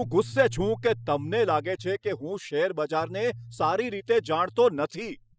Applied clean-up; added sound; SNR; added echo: classical method spectral subtraction.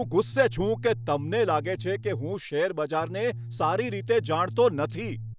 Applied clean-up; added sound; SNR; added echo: none; Bass guitar; 10 dB; none.